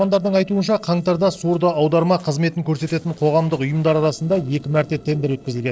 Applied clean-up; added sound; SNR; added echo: neural separator model SepFormer DNS4.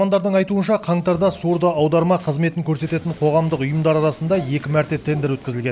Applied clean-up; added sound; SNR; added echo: none; none; none; none.